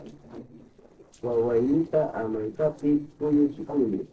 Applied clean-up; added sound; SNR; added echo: neural separator model SepFormer DNS4.